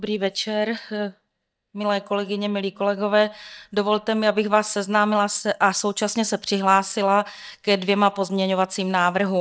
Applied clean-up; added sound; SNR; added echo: neural mask model DeepFilterNet 3.